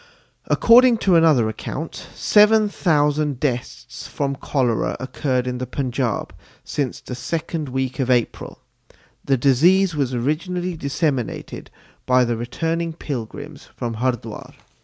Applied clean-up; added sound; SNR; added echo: none; none; none; none.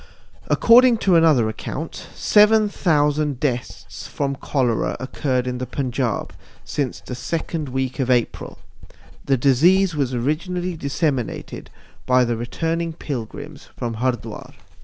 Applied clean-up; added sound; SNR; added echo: none; Writing; 14 dB; none.